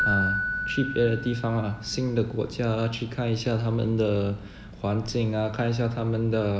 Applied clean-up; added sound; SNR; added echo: none; Keyboard (musical); 9 dB; none.